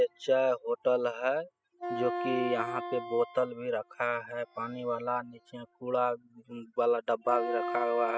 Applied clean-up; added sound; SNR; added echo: classical method spectral subtraction.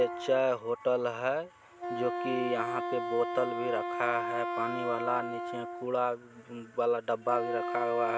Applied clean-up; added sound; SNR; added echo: none; Wind instrument, woodwind instrument; 5 dB; none.